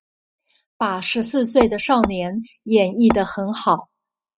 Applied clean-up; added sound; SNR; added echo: classical method spectral subtraction.